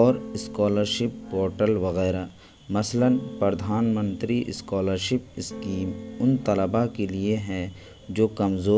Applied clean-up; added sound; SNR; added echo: none; Electric guitar / Strum; 14 dB; none.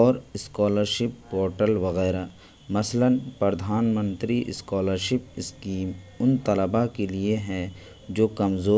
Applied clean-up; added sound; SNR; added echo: none; none; none; none.